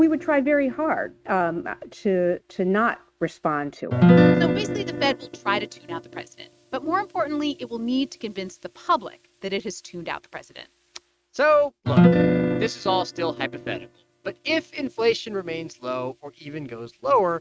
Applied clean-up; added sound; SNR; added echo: neural mask model RNNoise.